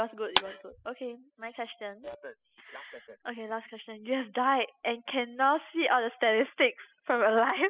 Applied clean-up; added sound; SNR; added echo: classical method spectral subtraction.